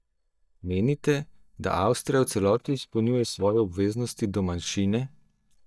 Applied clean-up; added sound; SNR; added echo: neural mask model DeepFilterNet 3.